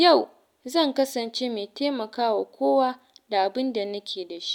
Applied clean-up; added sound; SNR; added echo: none; none; none; none.